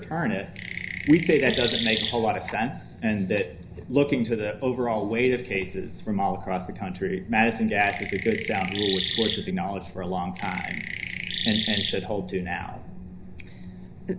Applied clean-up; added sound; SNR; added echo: none; Chirp, tweet; 4 dB; reverberation time 0.5 s.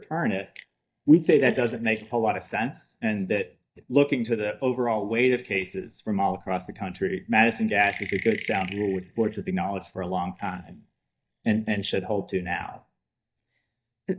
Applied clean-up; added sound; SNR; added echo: neural mask model DeepFilterNet 3.